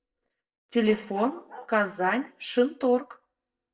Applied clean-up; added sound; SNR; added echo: neural mask model DeepFilterNet 3.